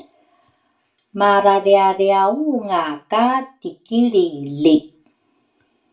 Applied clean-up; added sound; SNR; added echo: none; none; none; reverberation time 0.3 s.